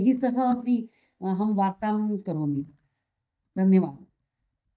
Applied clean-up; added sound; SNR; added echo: neural mask model DeepFilterNet 3.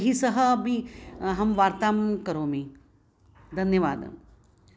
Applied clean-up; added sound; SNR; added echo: none; none; none; none.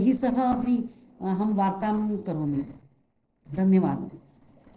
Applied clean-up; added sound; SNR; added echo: neural separator model SepFormer DNS4.